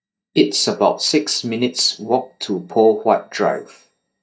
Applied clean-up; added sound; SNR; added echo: neural mask model DeepFilterNet 3.